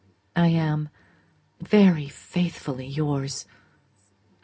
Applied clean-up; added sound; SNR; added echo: none; none; none; reverberation time 0.3 s.